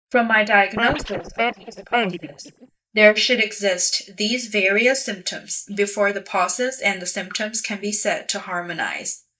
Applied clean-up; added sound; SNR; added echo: neural mask model DeepFilterNet 3.